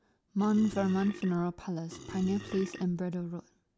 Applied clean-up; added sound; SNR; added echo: none; Burping, eructation; 14 dB; none.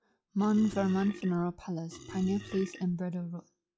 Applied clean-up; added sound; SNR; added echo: classical method log-MMSE.